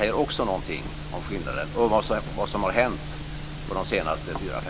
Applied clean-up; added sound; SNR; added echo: none; none; none; none.